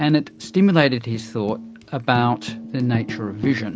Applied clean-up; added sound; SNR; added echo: none; Tambourine; 13 dB; none.